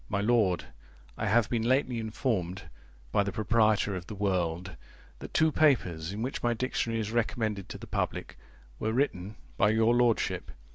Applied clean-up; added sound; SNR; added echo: none; none; none; none.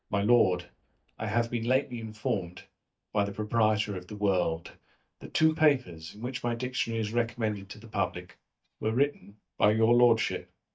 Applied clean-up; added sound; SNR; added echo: neural mask model DeepFilterNet 3.